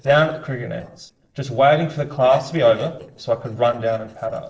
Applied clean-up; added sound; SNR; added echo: neural separator model SepFormer DNS4.